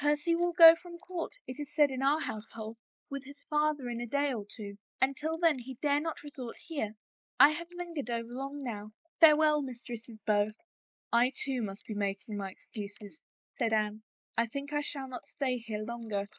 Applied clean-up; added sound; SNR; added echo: neural mask model Resemble Enhance denoiser.